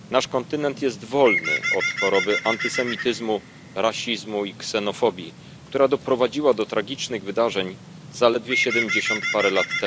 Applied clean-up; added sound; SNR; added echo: none; Bird; 6 dB; none.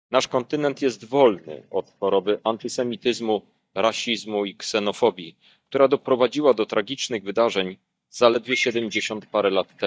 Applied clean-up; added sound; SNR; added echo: neural mask model DeepFilterNet 3.